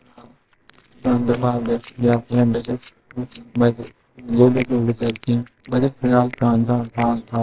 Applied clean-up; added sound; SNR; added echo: neural separator model SepFormer WHAMR!.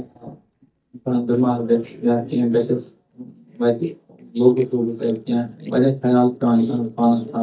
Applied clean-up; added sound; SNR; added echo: neural mask model DeepFilterNet 3.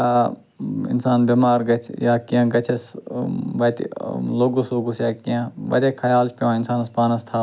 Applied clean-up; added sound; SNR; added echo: none; none; none; none.